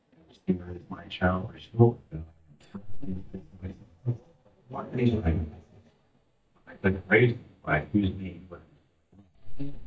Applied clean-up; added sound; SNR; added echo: neural mask model DeepFilterNet 3.